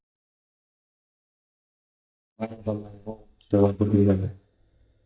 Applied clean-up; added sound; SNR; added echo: neural mask model DeepFilterNet 3.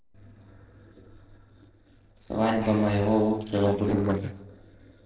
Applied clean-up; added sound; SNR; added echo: neural separator model SepFormer DNS4.